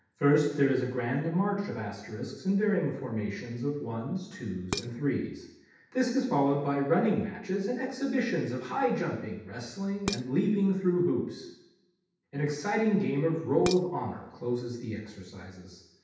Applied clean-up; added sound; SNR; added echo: none; Dishes, pots, and pans; 10 dB; reverberation time 0.9 s.